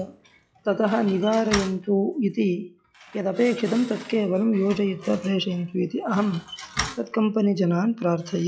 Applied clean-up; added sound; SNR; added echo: classical method log-MMSE.